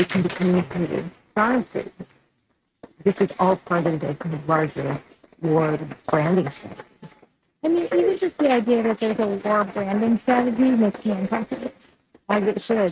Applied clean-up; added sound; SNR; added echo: neural mask model RNNoise.